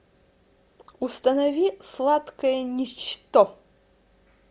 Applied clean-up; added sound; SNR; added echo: none; none; none; none.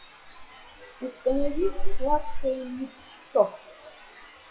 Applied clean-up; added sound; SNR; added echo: classical method WPE with log-MMSE.